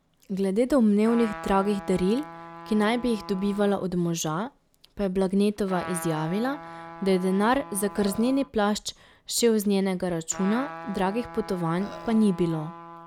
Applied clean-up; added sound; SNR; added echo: none; Burping, eructation + Trumpet; 16 dB; none.